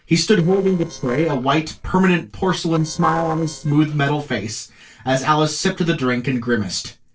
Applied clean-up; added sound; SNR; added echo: neural separator model SepFormer DNS4.